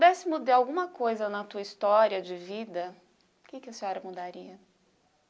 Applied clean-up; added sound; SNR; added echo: none; none; none; none.